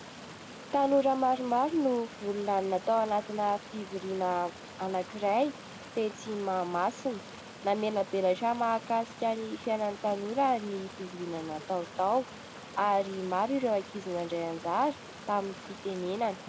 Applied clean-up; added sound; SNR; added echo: none; Stream; 15 dB; none.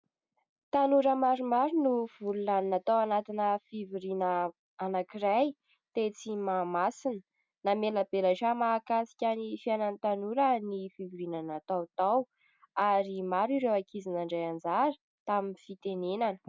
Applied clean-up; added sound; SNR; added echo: none; none; none; none.